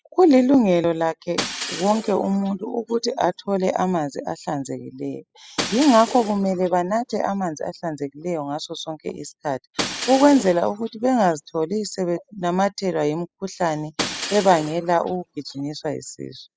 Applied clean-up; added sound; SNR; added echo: classical method spectral subtraction.